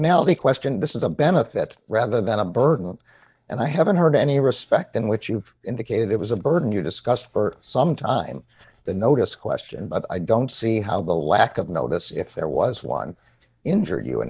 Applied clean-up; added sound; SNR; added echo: neural mask model DeepFilterNet 3.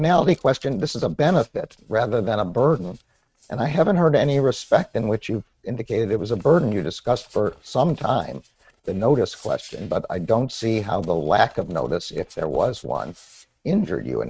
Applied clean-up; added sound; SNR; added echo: neural mask model RNNoise.